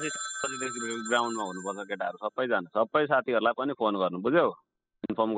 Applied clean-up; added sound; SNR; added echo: classical method spectral subtraction.